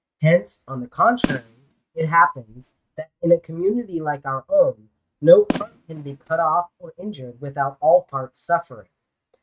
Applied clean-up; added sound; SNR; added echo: neural mask model RNNoise.